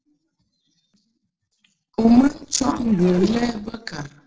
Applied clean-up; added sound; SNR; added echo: neural separator model SepFormer DNS4.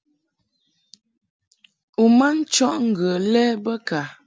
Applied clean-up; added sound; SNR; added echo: none; none; none; none.